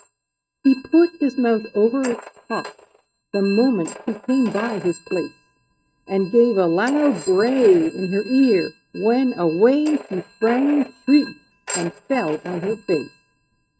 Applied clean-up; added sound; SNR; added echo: neural mask model RNNoise.